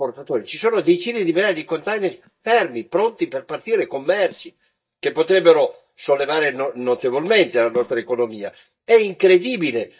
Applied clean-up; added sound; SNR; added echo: neural mask model DeepFilterNet 3.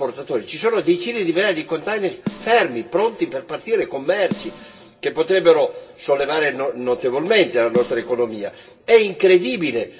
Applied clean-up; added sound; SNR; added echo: none; Snare drum; 17 dB; reverberation time 0.2 s.